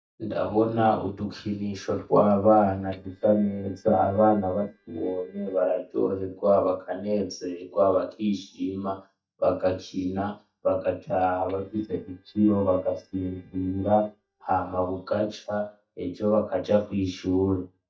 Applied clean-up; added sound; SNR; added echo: neural mask model DeepFilterNet 3.